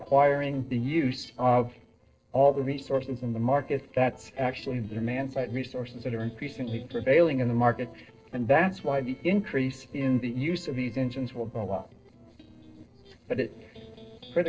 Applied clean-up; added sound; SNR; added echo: neural separator model SepFormer DNS4.